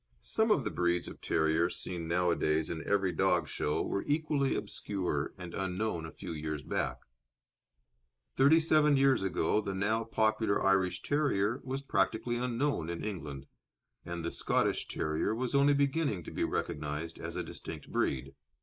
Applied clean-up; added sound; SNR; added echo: neural mask model Resemble Enhance denoiser.